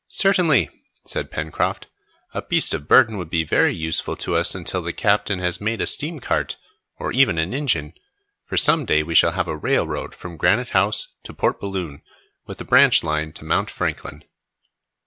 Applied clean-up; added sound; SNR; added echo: none; none; none; none.